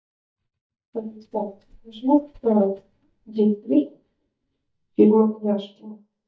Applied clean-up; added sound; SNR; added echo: neural mask model DeepFilterNet 3.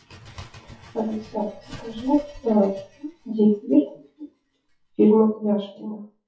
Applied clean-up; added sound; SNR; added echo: classical method WPE with log-MMSE.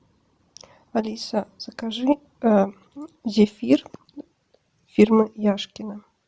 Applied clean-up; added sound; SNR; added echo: none; none; none; none.